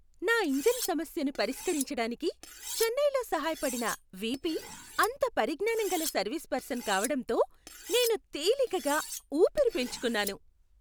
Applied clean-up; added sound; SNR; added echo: none; Cutlery, silverware; 12 dB; none.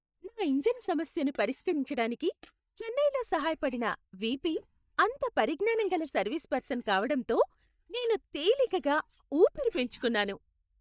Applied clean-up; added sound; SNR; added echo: neural mask model DeepFilterNet 3.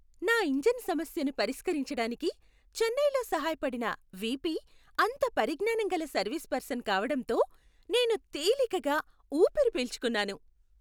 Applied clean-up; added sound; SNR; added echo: none; none; none; none.